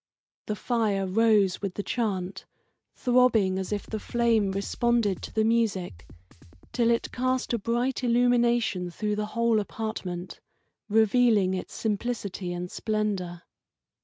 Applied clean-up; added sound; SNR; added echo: neural mask model RNNoise.